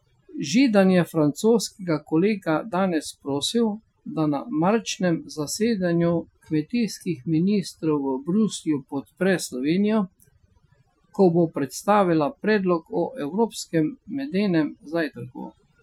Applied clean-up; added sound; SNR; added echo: classical method Wiener filter.